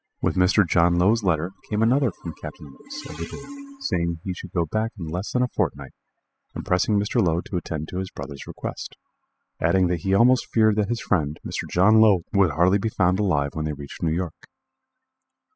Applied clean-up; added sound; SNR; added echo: classical method spectral subtraction.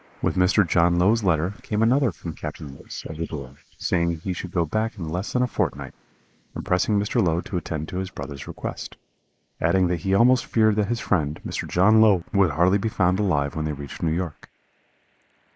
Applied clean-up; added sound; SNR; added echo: neural mask model Resemble Enhance denoiser.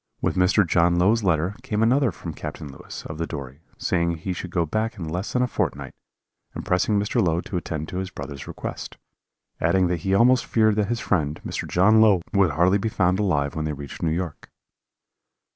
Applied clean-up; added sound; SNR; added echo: none; none; none; none.